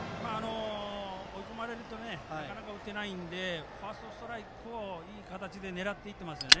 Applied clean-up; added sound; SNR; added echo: none; Fire; -2 dB; none.